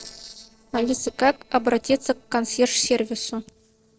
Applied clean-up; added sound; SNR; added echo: neural separator model SepFormer DNS4.